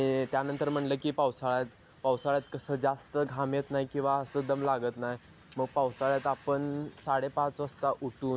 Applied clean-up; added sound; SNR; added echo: none; none; none; none.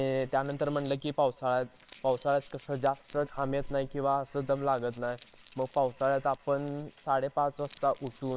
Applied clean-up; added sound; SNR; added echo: neural separator model SepFormer WHAMR!.